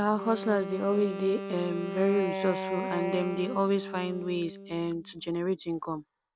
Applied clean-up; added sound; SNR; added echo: none; Wind instrument, woodwind instrument; 8 dB; none.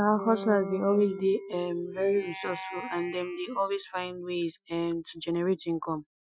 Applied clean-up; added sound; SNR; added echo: classical method Wiener filter.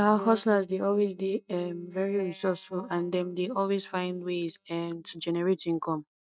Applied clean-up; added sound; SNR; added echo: neural mask model DeepFilterNet 3.